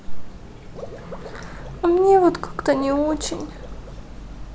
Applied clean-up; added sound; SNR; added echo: none; Water / Liquid; 18 dB; none.